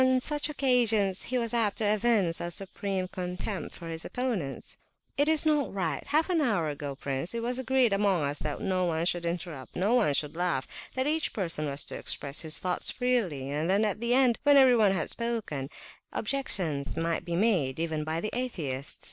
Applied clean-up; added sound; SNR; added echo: none; Bass drum; 8 dB; none.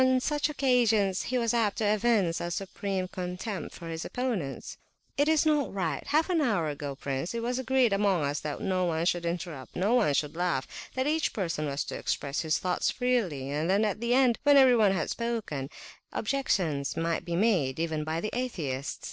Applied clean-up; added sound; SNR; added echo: none; none; none; none.